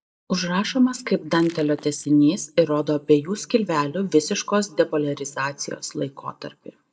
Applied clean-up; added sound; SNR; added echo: neural mask model DeepFilterNet 3.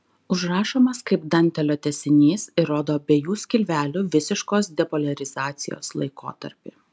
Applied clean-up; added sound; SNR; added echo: none; none; none; none.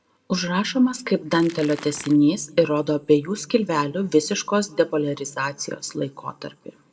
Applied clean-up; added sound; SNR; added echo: none; Crackle; 18 dB; reverberation time 0.5 s.